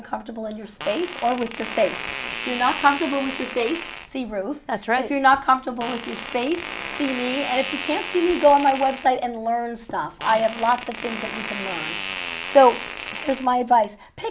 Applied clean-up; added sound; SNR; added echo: none; Fart; 10 dB; none.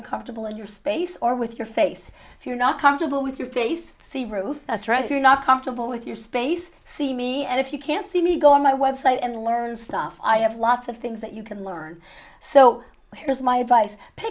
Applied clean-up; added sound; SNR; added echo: none; none; none; none.